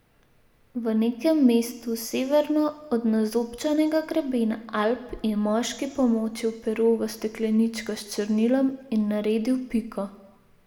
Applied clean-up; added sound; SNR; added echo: none; none; none; reverberation time 1.2 s.